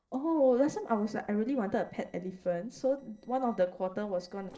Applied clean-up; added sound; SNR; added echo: neural separator model SepFormer DNS4.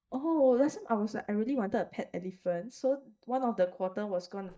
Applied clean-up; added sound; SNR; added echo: neural mask model DeepFilterNet 3.